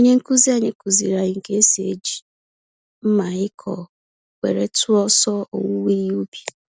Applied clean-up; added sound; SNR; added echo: none; none; none; none.